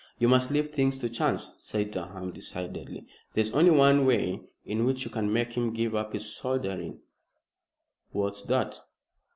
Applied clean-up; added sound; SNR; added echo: none; none; none; none.